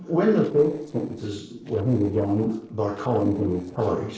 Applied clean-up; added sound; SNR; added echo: neural separator model SepFormer DNS4.